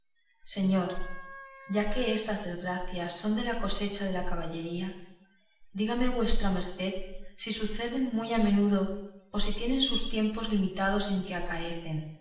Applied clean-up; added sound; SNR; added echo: none; Wind instrument, woodwind instrument; 19 dB; reverberation time 0.8 s.